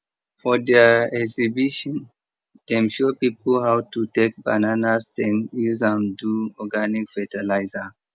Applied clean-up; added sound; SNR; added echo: none; none; none; none.